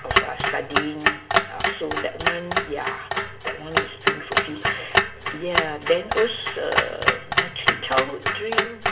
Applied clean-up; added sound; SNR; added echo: none; Clock; -4 dB; reverberation time 0.6 s.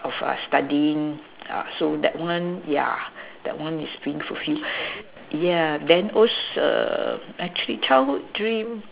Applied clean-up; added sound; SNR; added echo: none; none; none; none.